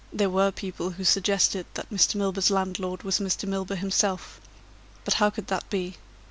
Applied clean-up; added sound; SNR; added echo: none; none; none; none.